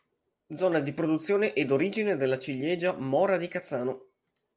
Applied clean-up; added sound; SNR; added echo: none; none; none; none.